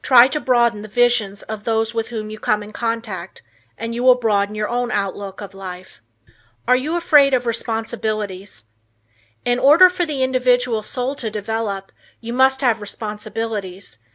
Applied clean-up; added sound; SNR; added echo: none; none; none; none.